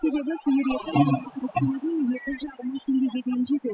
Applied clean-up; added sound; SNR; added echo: classical method spectral subtraction.